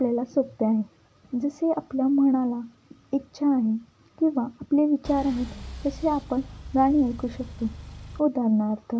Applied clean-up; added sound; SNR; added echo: none; Engine; 14 dB; none.